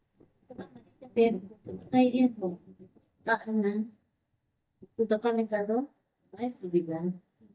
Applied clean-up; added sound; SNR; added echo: neural mask model DeepFilterNet 3.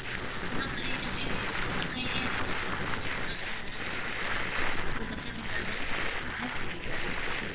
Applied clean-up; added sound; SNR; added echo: neural separator model SepFormer WHAMR!.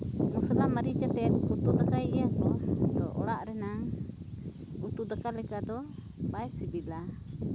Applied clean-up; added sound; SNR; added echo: none; none; none; none.